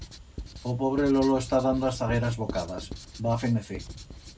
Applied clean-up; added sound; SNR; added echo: none; Writing; 12 dB; none.